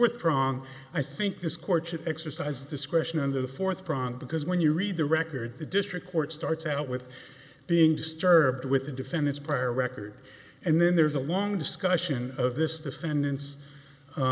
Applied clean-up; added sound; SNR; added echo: none; none; none; none.